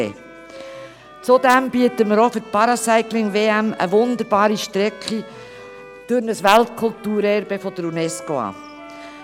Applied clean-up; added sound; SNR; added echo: none; Bowed string instrument + Wind instrument, woodwind instrument; 19 dB; none.